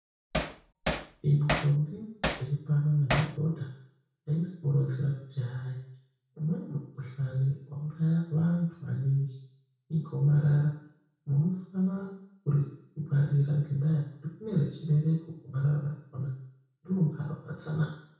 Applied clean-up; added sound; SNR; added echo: none; Hammer; 5 dB; reverberation time 0.6 s.